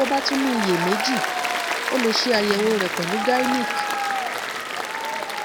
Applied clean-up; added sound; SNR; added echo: none; Applause; 1 dB; none.